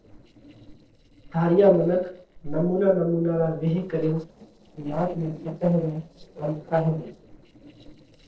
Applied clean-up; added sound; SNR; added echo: neural separator model SepFormer DNS4.